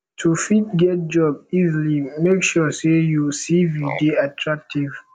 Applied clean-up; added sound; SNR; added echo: none; Frog; 17 dB; none.